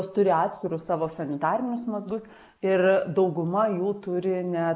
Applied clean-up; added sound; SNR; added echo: neural mask model Resemble Enhance denoiser.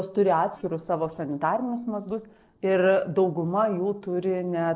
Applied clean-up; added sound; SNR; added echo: neural separator model SepFormer DNS4.